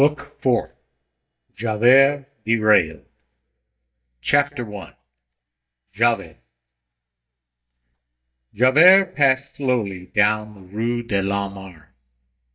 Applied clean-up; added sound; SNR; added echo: neural mask model DeepFilterNet 3.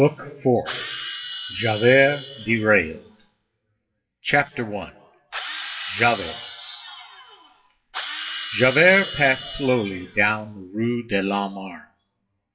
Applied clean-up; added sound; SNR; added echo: classical method WPE with log-MMSE.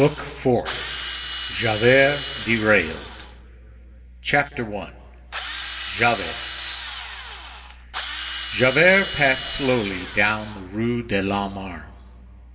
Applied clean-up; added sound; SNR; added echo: none; Drill; 11 dB; reverberation time 2.0 s.